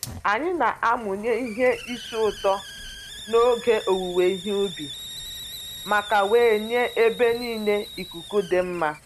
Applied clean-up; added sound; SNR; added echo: none; Hiss; 15 dB; none.